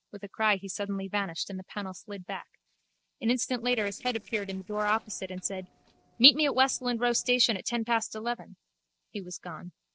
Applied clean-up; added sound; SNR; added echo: neural separator model SepFormer DNS4.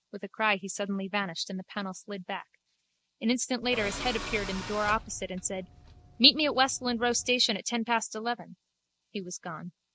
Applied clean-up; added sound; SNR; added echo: none; Tools; 11 dB; none.